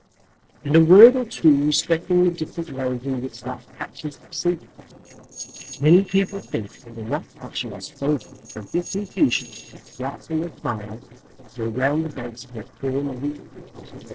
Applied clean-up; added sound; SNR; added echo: neural separator model SepFormer DNS4.